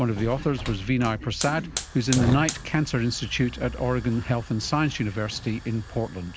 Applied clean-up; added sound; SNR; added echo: none; Hiss / Fire; 9 dB; none.